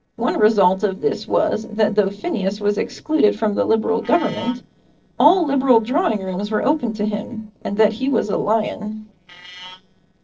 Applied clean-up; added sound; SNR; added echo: neural separator model SepFormer DNS4.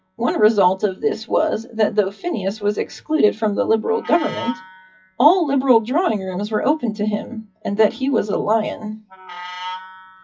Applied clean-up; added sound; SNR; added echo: classical method WPE with log-MMSE.